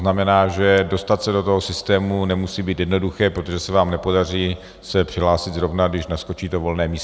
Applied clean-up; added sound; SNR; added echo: none; none; none; none.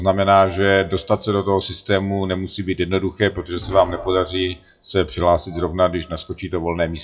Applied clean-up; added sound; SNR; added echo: classical method WPE with log-MMSE.